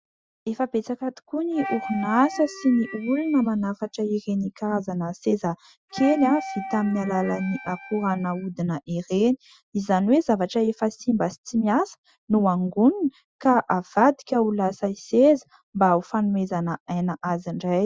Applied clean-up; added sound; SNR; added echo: classical method Wiener filter.